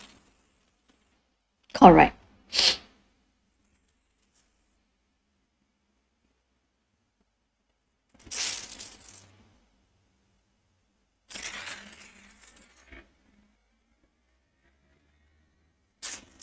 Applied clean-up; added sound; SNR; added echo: neural mask model RNNoise.